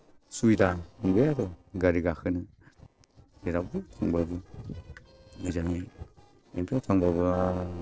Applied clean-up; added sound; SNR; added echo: neural separator model SepFormer DNS4.